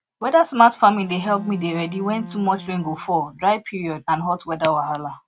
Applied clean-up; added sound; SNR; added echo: none; Bowed string instrument; 16 dB; none.